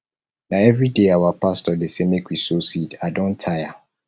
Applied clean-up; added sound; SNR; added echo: none; none; none; none.